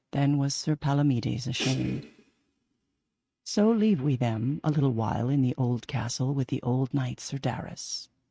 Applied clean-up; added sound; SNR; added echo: neural mask model RNNoise.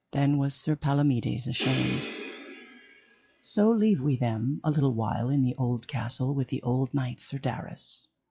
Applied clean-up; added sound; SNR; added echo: classical method log-MMSE.